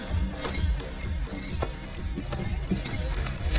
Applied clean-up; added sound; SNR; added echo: neural mask model DeepFilterNet 3.